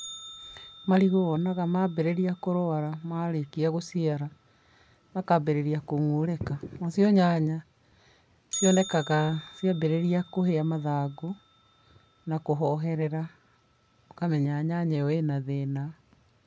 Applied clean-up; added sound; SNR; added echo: none; Bell; 19 dB; none.